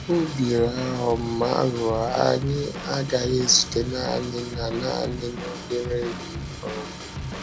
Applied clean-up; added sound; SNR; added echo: none; Drum / Drum kit; 8 dB; none.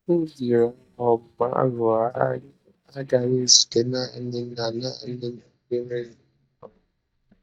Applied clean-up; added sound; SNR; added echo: neural mask model DeepFilterNet 3.